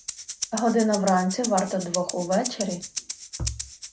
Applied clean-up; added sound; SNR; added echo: none; Rattle (instrument); 9 dB; none.